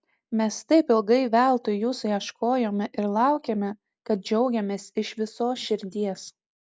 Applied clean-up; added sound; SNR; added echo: none; none; none; none.